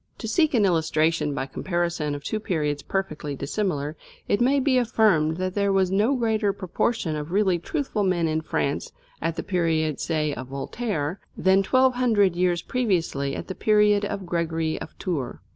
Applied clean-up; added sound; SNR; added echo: none; none; none; none.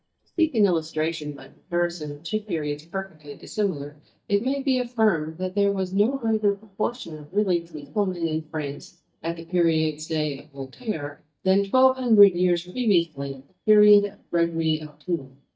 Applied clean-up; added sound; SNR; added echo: neural mask model DeepFilterNet 3.